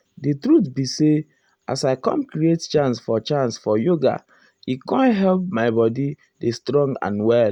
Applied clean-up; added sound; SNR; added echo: none; none; none; none.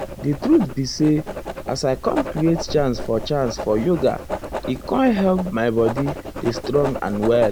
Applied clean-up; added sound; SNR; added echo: none; Writing; 9 dB; none.